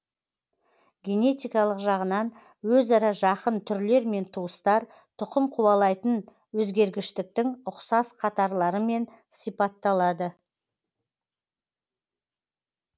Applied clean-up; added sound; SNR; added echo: none; none; none; none.